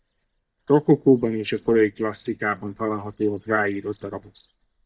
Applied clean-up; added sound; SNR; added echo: neural mask model DeepFilterNet 3.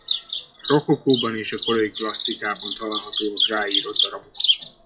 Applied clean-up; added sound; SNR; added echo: classical method WPE with log-MMSE.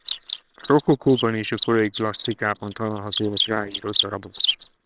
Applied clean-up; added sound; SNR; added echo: neural separator model SepFormer WHAMR!.